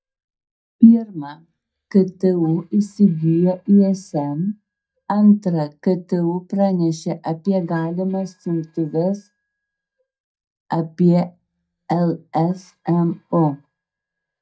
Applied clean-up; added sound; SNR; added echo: neural mask model DeepFilterNet 3.